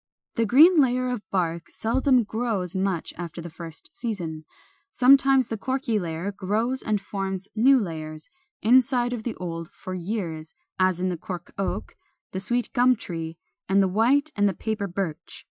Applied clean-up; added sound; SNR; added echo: classical method Wiener filter.